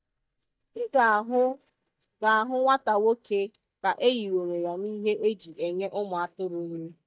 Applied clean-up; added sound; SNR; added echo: neural mask model DeepFilterNet 3.